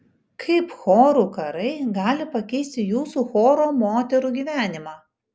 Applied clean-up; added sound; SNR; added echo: none; none; none; none.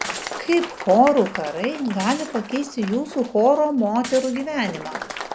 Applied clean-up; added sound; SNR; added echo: none; Shatter / Crushing + Applause; 12 dB; none.